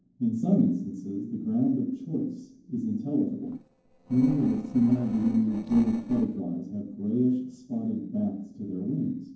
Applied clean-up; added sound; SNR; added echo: neural separator model SepFormer DNS4.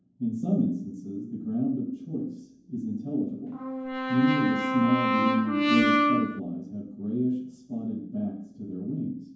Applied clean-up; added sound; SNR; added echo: none; Brass instrument; -3 dB; reverberation time 0.9 s.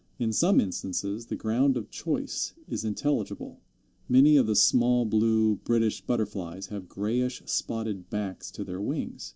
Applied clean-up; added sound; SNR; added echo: none; none; none; none.